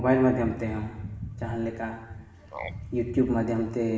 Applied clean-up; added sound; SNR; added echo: none; Frog; 18 dB; reverberation time 1.0 s.